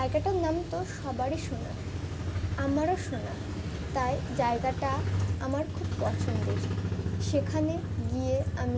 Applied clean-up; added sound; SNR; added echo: none; none; none; none.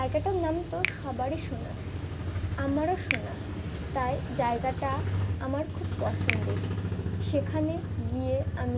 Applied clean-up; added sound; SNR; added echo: none; Finger snapping; 12 dB; none.